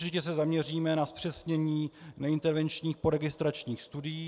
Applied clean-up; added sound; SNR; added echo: none; none; none; none.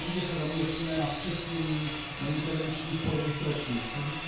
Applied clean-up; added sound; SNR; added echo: none; Sawing; 6 dB; reverberation time 0.6 s.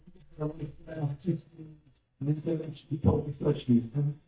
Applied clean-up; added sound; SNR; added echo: neural mask model DeepFilterNet 3.